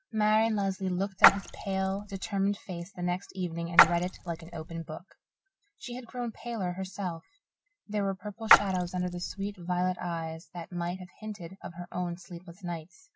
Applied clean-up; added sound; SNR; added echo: none; Splash, splatter; -4 dB; none.